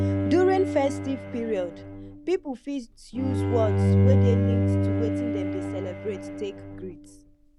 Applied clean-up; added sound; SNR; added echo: none; Bowed string instrument; -4 dB; none.